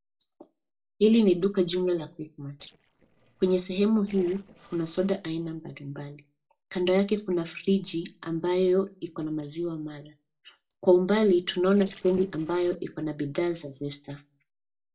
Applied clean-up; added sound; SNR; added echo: neural separator model SepFormer DNS4.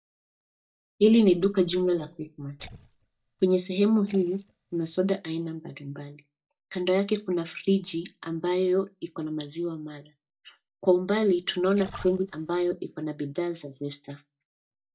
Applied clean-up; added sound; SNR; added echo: neural mask model DeepFilterNet 3.